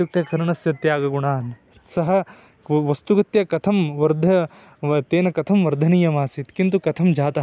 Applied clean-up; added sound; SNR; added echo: none; none; none; none.